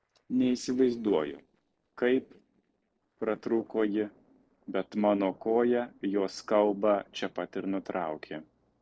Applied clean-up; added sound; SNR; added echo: neural separator model SepFormer DNS4.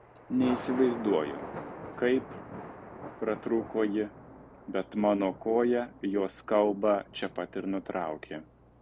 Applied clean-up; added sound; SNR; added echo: none; Thunder; 13 dB; none.